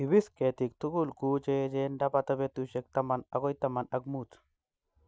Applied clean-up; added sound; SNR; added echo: none; none; none; none.